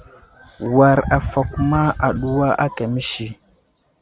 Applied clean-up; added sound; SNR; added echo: none; none; none; none.